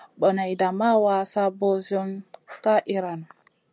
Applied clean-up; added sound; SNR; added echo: none; none; none; none.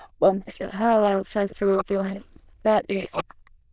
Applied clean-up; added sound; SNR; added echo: neural diffusion model UNIVERSE++.